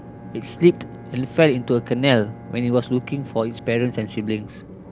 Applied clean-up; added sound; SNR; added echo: none; Train + Bowed string instrument; 15 dB; none.